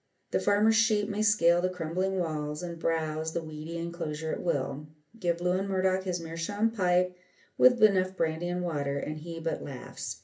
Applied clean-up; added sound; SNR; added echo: none; none; none; reverberation time 0.3 s.